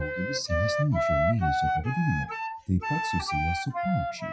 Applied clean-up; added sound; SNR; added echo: classical method WPE with log-MMSE.